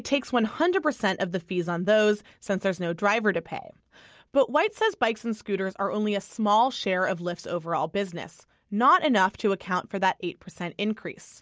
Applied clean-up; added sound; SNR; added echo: none; none; none; none.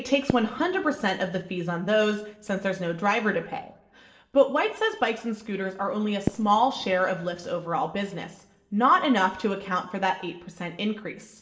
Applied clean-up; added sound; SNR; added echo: neural separator model SepFormer DNS4.